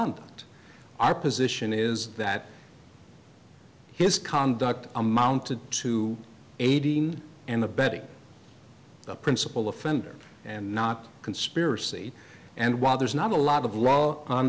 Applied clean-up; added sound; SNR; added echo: none; none; none; none.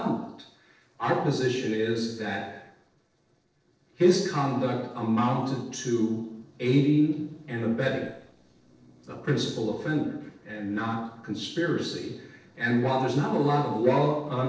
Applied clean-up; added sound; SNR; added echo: neural separator model SepFormer DNS4.